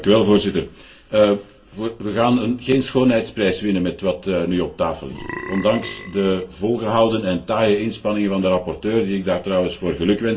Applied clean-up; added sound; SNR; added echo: none; Burping, eructation; 13 dB; reverberation time 0.3 s.